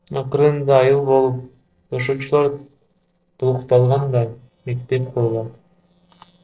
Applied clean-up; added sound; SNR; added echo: neural separator model SepFormer DNS4.